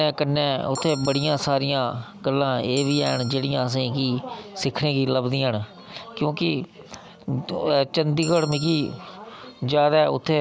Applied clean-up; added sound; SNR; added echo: none; Bell; 17 dB; none.